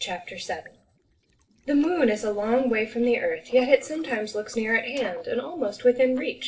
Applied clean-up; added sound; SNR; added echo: neural separator model SepFormer DNS4.